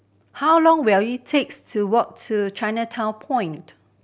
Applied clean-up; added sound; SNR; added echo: none; none; none; none.